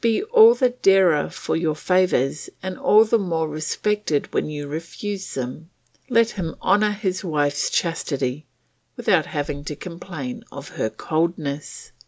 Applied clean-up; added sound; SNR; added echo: none; none; none; none.